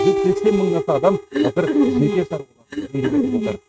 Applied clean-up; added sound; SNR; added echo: neural mask model RNNoise.